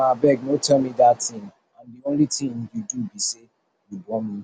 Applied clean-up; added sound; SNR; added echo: none; none; none; none.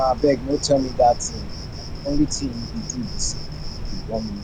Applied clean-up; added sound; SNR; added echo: none; Cricket; 6 dB; none.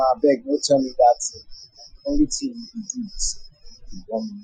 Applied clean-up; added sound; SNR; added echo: classical method Wiener filter.